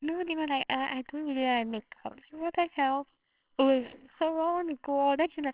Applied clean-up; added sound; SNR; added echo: neural separator model SepFormer WHAMR!.